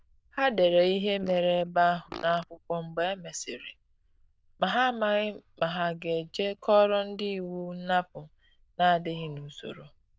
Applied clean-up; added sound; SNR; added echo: neural diffusion model UNIVERSE++.